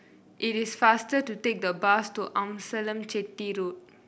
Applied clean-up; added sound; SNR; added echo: none; none; none; none.